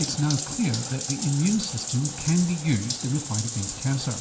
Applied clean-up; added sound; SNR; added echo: none; Bathtub (filling or washing); 7 dB; reverberation time 0.8 s.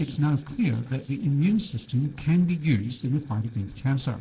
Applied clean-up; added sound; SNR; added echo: neural separator model SepFormer DNS4.